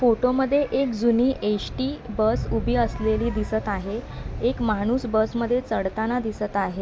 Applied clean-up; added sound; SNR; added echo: none; none; none; none.